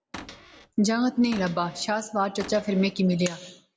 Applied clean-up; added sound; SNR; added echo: none; Cupboard open or close / Door; 17 dB; none.